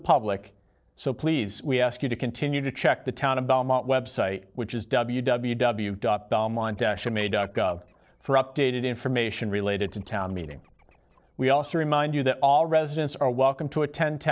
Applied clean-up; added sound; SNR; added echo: neural separator model SepFormer DNS4.